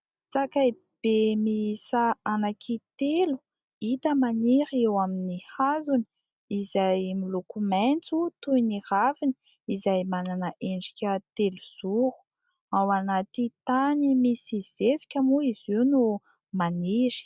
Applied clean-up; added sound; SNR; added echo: none; none; none; none.